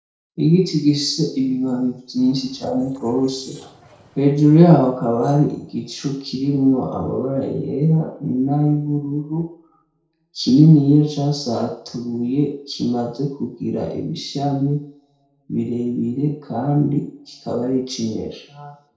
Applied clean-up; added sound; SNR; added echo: neural separator model SepFormer DNS4.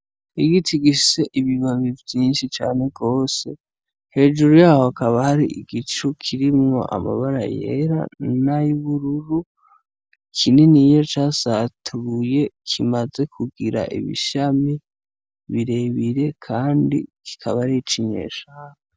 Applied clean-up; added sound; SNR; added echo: none; none; none; none.